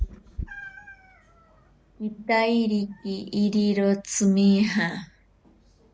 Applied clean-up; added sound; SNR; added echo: none; Meow; 16 dB; none.